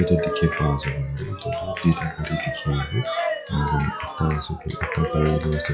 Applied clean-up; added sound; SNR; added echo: classical method log-MMSE.